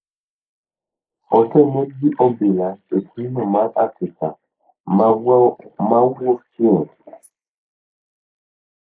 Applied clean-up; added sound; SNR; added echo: neural mask model Resemble Enhance denoiser.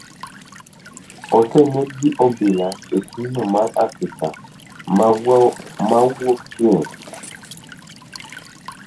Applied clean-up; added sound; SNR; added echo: none; Walk, footsteps / Stream / Trickle, dribble / Chirp, tweet; 18 dB; none.